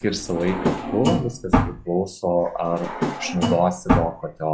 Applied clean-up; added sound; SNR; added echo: classical method log-MMSE.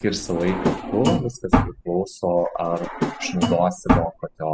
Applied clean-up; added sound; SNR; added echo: classical method spectral subtraction.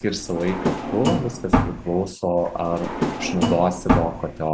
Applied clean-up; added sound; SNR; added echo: none; Drawer open or close; 0 dB; none.